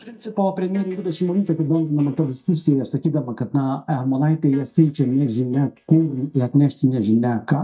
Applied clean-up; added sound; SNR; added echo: neural mask model DeepFilterNet 3.